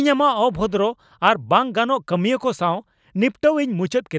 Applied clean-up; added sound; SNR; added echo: none; none; none; none.